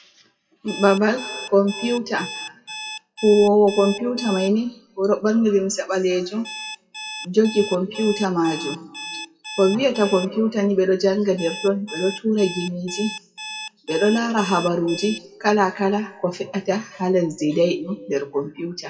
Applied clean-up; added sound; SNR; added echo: classical method WPE with log-MMSE.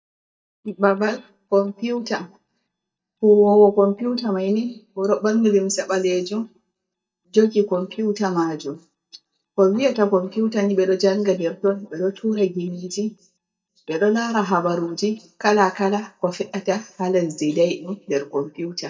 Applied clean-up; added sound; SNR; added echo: neural mask model DeepFilterNet 3.